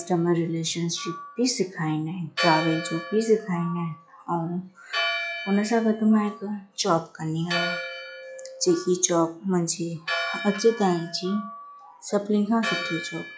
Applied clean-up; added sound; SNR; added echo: classical method log-MMSE.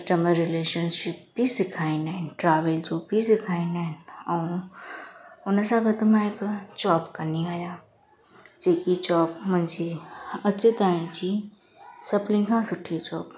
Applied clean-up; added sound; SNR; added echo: none; none; none; none.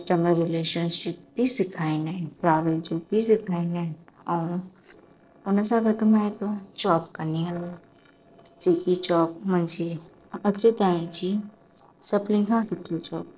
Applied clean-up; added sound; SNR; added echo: neural separator model SepFormer DNS4.